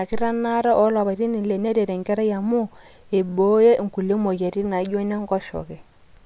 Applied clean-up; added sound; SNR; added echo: none; none; none; none.